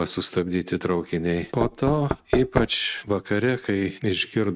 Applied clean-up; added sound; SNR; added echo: neural mask model RNNoise.